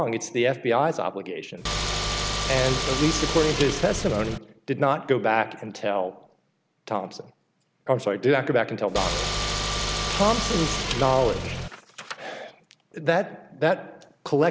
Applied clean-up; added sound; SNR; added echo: none; Car; 2 dB; none.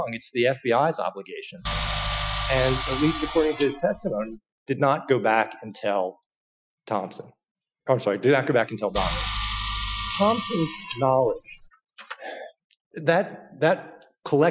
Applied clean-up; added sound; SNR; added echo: classical method Wiener filter.